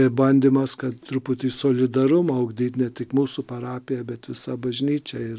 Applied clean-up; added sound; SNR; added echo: none; none; none; none.